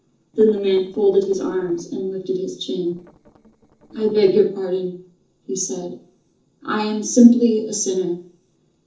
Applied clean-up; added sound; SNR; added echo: neural separator model SepFormer DNS4.